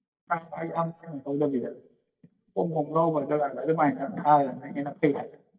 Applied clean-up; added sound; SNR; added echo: neural mask model DeepFilterNet 3.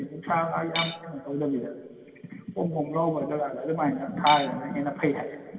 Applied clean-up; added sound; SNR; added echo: none; Cutlery, silverware / Dishes, pots, and pans; 4 dB; reverberation time 2.2 s.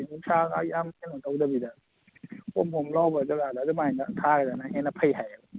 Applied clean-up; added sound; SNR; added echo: none; none; none; none.